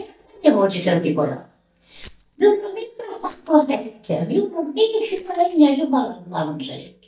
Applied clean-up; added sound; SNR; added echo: neural mask model DeepFilterNet 3.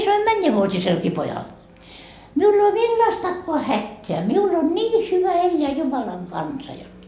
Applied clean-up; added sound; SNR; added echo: none; none; none; none.